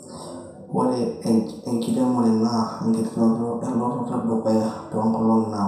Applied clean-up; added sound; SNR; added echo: none; none; none; reverberation time 0.7 s.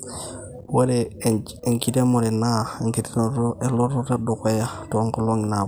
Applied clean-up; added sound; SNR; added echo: none; none; none; none.